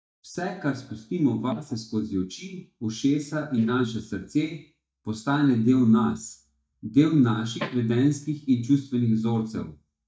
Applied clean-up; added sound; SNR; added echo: neural mask model DeepFilterNet 3.